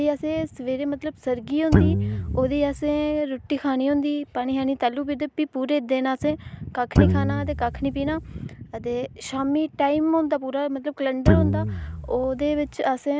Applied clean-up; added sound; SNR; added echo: none; Guitar; -1 dB; none.